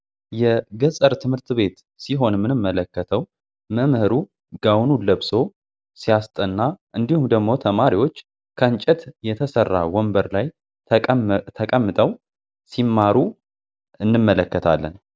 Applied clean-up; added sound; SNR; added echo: none; none; none; none.